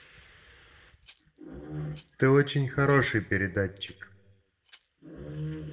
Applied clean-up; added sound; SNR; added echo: none; Rattle (instrument); 15 dB; reverberation time 0.7 s.